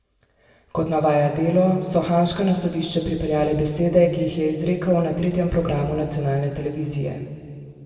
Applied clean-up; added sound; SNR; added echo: none; none; none; reverberation time 2.1 s.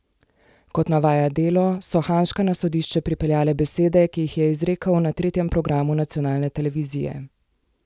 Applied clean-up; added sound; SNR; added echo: none; none; none; none.